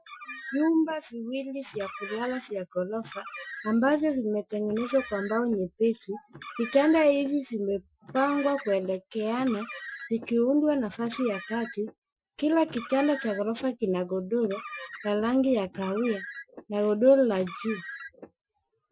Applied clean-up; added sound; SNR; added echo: classical method Wiener filter.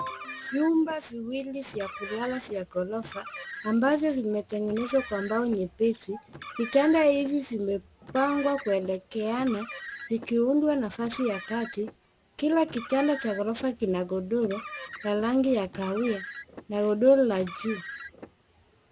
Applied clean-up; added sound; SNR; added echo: none; Car; 16 dB; none.